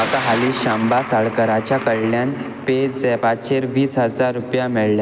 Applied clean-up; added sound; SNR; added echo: none; Thunder; 12 dB; none.